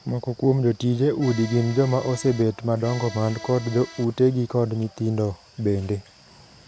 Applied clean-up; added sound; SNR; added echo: none; Accordion; 16 dB; none.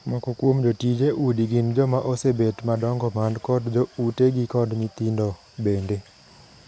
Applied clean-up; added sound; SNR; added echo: none; none; none; none.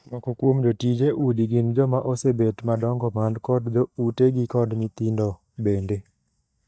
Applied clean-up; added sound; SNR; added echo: neural mask model DeepFilterNet 3.